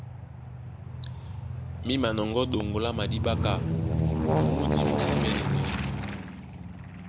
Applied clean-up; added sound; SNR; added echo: none; Aircraft; -4 dB; none.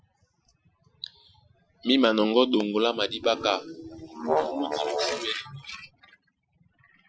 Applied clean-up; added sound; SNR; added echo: classical method Wiener filter.